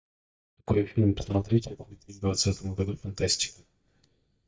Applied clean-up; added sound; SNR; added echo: neural mask model DeepFilterNet 3.